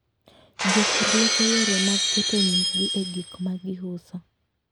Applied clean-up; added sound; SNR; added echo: none; Shatter; -2 dB; none.